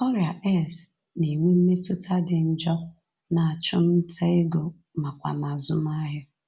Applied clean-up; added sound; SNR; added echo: none; none; none; none.